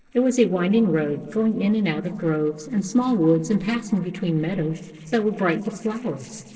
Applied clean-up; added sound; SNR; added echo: neural separator model SepFormer DNS4.